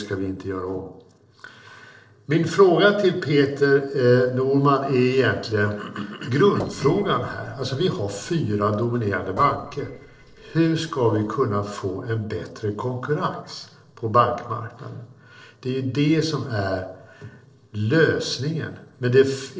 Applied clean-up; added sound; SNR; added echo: neural separator model SepFormer DNS4.